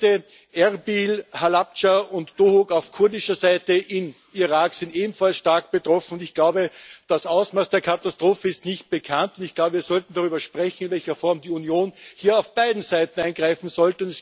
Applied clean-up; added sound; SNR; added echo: none; none; none; none.